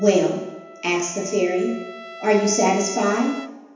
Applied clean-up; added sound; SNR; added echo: none; Trumpet; 17 dB; reverberation time 0.9 s.